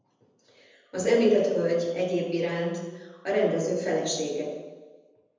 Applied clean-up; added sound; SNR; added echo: none; none; none; reverberation time 1.1 s.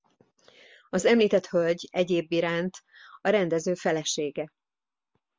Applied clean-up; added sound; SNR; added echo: none; none; none; none.